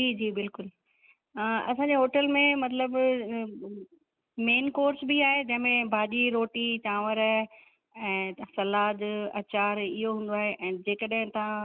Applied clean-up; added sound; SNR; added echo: none; none; none; none.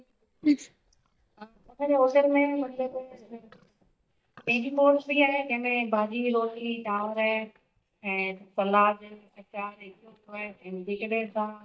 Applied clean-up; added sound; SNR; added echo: neural mask model DeepFilterNet 3.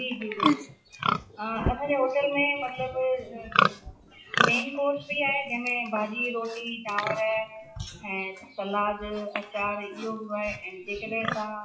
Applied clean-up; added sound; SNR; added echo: classical method WPE with log-MMSE.